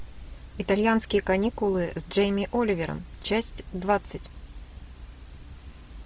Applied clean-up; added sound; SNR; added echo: none; none; none; none.